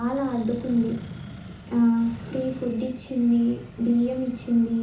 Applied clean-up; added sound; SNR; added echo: none; Accelerating, revving, vroom; 16 dB; reverberation time 0.8 s.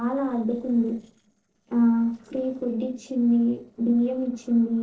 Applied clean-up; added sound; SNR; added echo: neural separator model SepFormer DNS4.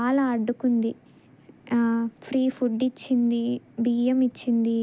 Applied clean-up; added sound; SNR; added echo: none; none; none; none.